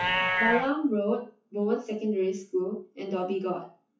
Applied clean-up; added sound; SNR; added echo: classical method WPE with log-MMSE.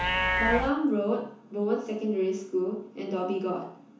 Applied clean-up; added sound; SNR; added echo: none; Livestock, farm animals, working animals; 5 dB; reverberation time 0.9 s.